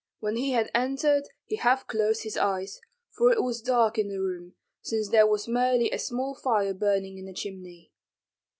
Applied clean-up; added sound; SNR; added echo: none; none; none; none.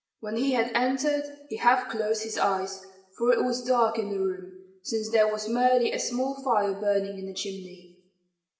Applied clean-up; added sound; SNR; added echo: none; none; none; reverberation time 0.8 s.